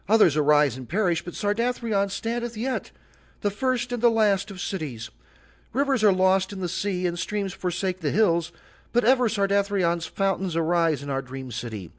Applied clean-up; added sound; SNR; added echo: none; none; none; none.